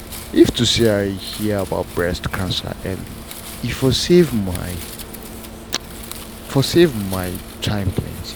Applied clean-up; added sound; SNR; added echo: none; Wind; 13 dB; none.